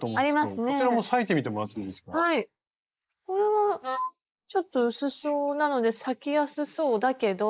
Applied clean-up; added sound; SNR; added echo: neural mask model Resemble Enhance denoiser.